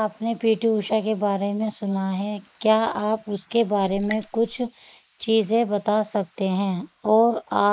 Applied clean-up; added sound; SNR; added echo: neural mask model Resemble Enhance denoiser.